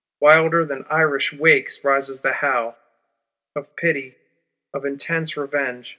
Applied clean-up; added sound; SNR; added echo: none; none; none; none.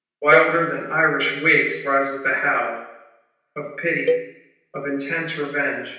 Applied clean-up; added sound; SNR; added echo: none; Cowbell; 6 dB; reverberation time 0.9 s.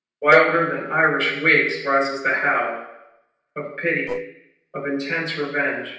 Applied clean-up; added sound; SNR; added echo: neural separator model SepFormer DNS4.